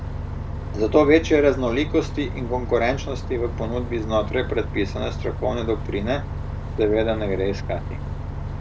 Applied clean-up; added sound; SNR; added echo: none; Bus; 5 dB; none.